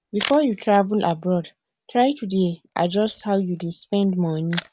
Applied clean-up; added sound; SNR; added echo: none; Camera; 15 dB; none.